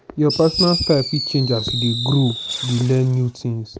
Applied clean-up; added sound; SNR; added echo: none; Fireworks; 8 dB; none.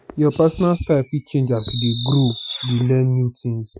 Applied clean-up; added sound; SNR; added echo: classical method Wiener filter.